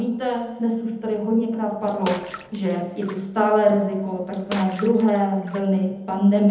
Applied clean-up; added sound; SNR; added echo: none; Bathtub (filling or washing) / Water / Splash, splatter; 15 dB; reverberation time 1.0 s.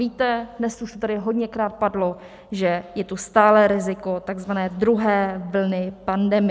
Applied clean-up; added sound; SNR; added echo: none; none; none; none.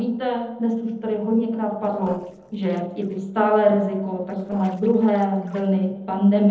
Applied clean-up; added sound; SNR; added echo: neural separator model SepFormer DNS4.